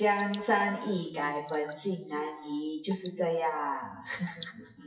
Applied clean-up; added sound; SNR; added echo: classical method WPE with log-MMSE.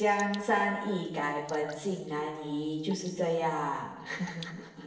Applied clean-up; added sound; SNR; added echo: neural separator model SepFormer DNS4.